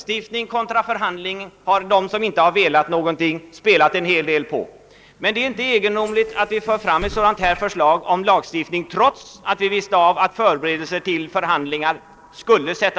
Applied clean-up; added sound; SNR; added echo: neural separator model SepFormer DNS4.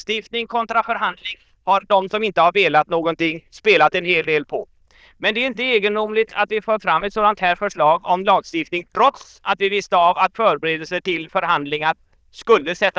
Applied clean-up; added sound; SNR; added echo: neural diffusion model UNIVERSE++.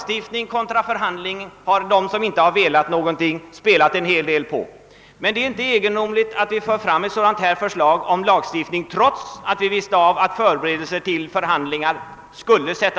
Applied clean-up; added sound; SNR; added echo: none; none; none; none.